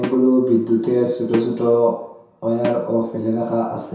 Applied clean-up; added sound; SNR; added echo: none; Snare drum; 16 dB; reverberation time 0.7 s.